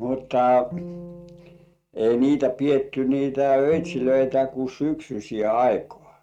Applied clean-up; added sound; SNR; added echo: neural mask model RNNoise.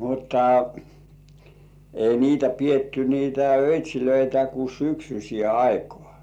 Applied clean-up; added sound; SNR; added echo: none; none; none; none.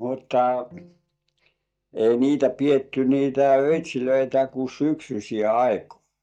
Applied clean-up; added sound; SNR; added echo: neural mask model DeepFilterNet 3.